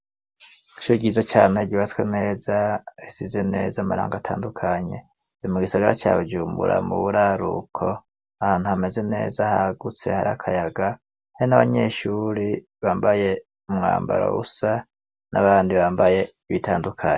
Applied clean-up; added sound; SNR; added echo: none; none; none; none.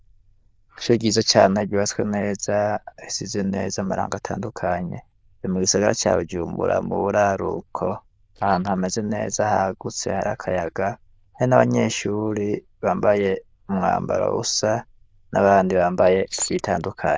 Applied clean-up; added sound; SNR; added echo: neural diffusion model UNIVERSE++.